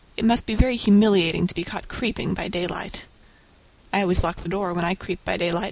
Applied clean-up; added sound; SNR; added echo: none; none; none; none.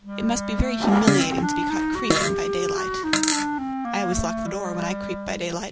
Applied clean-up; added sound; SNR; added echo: none; Fart + Wind instrument, woodwind instrument; -2 dB; none.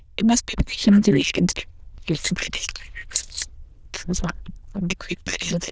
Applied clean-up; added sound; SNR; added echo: neural diffusion model UNIVERSE++.